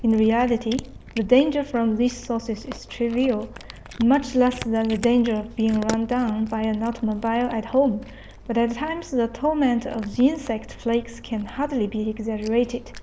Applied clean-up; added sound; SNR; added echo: none; Cat; 18 dB; none.